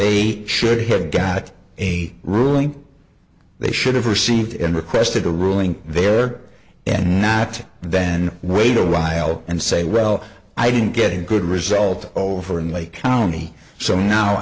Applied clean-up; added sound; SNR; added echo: none; none; none; none.